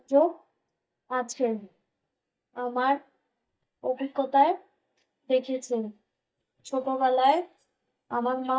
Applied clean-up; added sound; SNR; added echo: neural mask model DeepFilterNet 3.